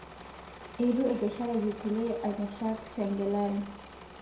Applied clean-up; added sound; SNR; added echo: none; Engine / Mechanisms; 15 dB; reverberation time 0.6 s.